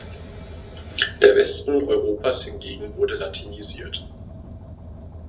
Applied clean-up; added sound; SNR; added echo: none; Car; 14 dB; reverberation time 0.3 s.